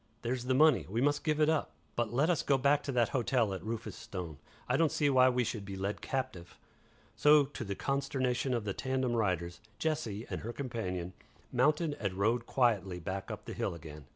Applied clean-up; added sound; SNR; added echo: none; none; none; none.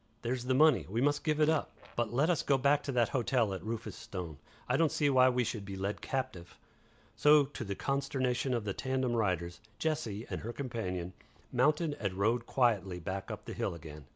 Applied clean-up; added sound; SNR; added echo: none; Fart; 18 dB; none.